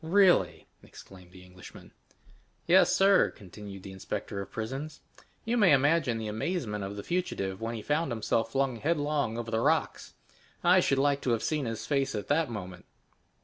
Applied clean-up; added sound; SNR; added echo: none; none; none; none.